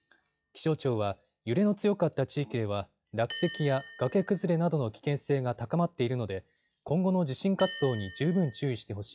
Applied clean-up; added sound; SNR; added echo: classical method log-MMSE.